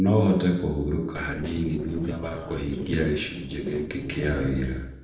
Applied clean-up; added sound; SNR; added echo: neural separator model SepFormer DNS4.